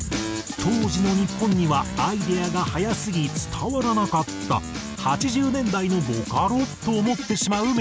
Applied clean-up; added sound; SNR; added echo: none; none; none; none.